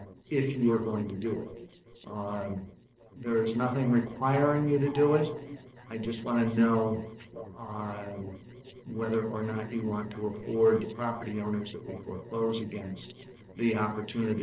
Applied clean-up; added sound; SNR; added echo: neural separator model SepFormer DNS4.